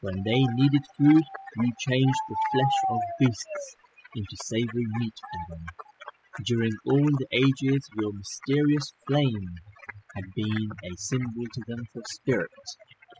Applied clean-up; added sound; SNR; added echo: classical method spectral subtraction.